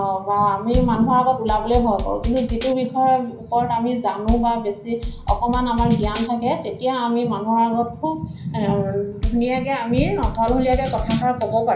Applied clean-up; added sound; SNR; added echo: none; Bass drum / Snare drum / Drum kit; 6 dB; reverberation time 0.6 s.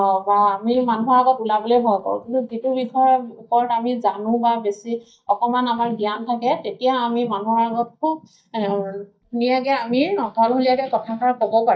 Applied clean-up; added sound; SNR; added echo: neural mask model DeepFilterNet 3.